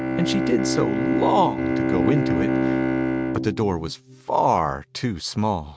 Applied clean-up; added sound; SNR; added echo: neural mask model RNNoise.